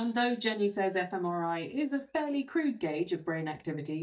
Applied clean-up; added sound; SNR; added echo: neural mask model DeepFilterNet 3.